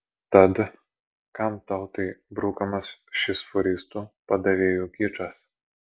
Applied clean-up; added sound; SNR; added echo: none; none; none; none.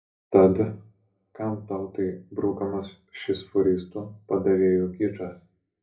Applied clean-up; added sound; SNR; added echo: none; none; none; reverberation time 0.4 s.